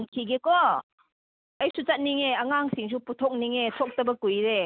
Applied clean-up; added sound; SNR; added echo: none; none; none; none.